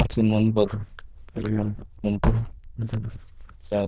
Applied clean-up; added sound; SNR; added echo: neural diffusion model UNIVERSE++.